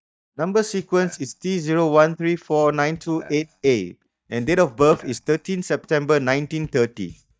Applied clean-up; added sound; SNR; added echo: neural mask model DeepFilterNet 3.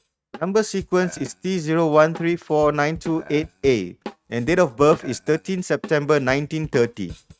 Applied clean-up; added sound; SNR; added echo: neural mask model RNNoise.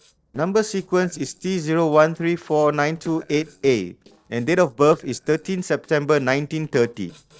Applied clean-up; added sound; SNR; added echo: neural separator model SepFormer DNS4.